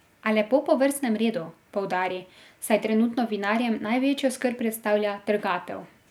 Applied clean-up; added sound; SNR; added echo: none; none; none; none.